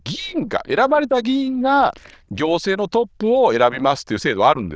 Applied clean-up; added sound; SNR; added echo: neural diffusion model UNIVERSE++.